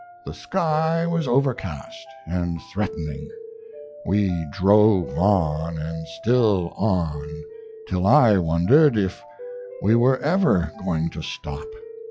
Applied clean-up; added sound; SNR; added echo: classical method log-MMSE.